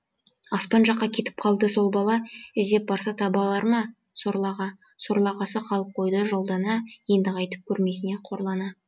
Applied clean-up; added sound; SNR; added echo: none; none; none; none.